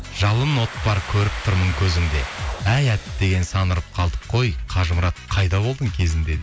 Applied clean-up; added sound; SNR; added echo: none; Domestic sounds, home sounds; 16 dB; none.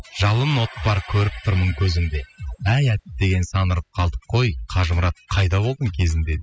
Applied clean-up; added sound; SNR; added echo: classical method spectral subtraction.